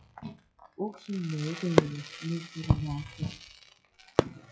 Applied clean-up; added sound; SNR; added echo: classical method WPE with log-MMSE.